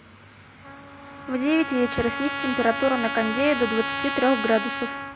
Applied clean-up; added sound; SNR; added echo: none; Trumpet; 6 dB; none.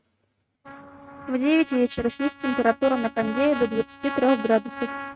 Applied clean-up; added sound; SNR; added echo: neural mask model RNNoise.